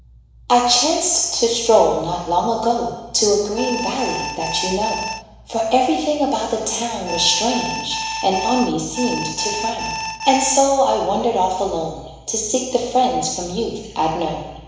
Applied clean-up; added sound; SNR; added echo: none; Alarm; 7 dB; reverberation time 1.0 s.